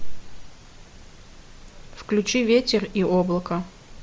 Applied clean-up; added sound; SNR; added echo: none; none; none; none.